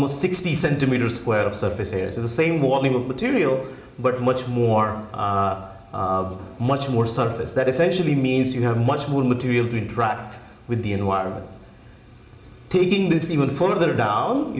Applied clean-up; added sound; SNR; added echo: none; none; none; reverberation time 1.6 s.